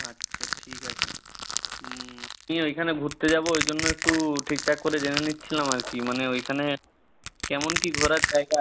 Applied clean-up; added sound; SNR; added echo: none; Crushing; 5 dB; none.